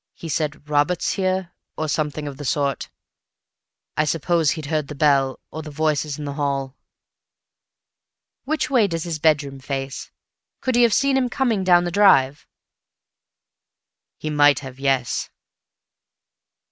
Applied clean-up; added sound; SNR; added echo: none; none; none; none.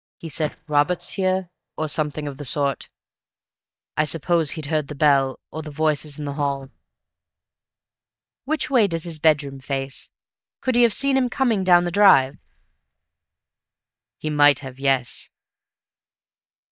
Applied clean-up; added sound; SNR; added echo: neural mask model DeepFilterNet 3.